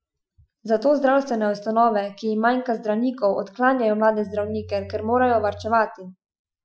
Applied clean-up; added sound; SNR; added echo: classical method Wiener filter.